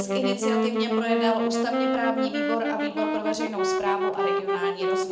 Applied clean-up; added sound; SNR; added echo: none; Wind instrument, woodwind instrument; -4 dB; reverberation time 0.4 s.